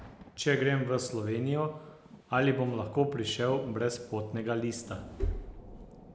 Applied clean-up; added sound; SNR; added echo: none; Thunder; 20 dB; none.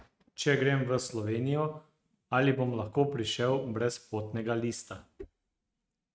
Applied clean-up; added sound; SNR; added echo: neural mask model RNNoise.